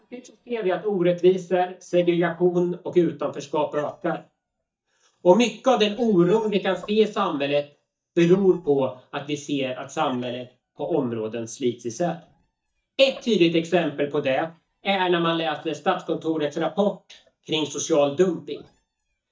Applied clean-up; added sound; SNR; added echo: neural mask model DeepFilterNet 3.